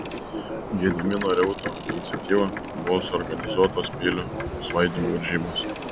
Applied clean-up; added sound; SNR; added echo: none; Subway, metro, underground + Boat, Water vehicle; 7 dB; none.